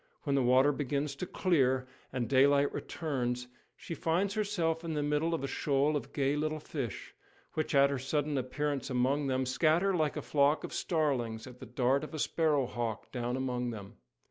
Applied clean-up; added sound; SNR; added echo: none; none; none; none.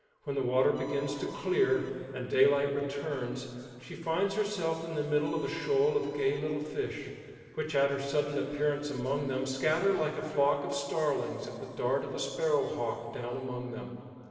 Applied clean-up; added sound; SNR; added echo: none; Bowed string instrument; 19 dB; reverberation time 2.5 s.